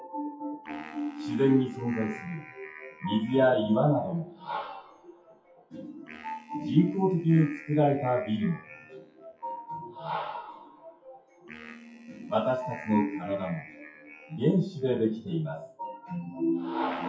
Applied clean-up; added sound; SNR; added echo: classical method WPE with log-MMSE.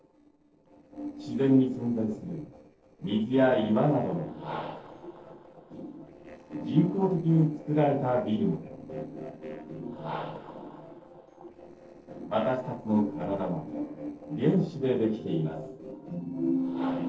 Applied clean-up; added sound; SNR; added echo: neural separator model SepFormer DNS4.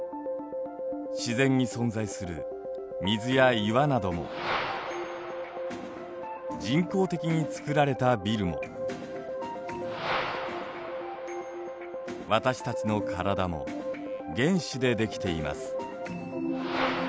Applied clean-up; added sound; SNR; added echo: none; none; none; none.